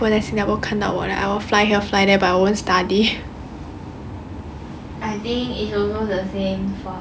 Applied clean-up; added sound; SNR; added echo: none; none; none; none.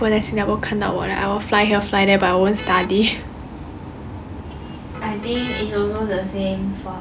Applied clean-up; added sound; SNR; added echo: none; Motor vehicle (road); 17 dB; none.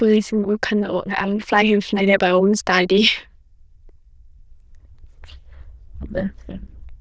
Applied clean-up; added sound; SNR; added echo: neural diffusion model UNIVERSE++.